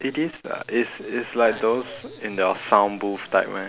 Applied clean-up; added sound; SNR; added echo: none; none; none; none.